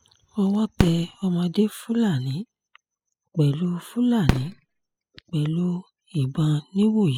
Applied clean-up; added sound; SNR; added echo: classical method spectral subtraction.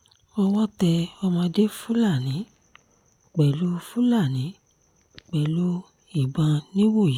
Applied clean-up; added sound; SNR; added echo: none; none; none; none.